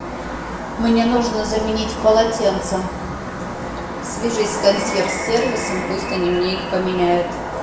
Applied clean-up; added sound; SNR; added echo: none; Bird; 15 dB; reverberation time 0.8 s.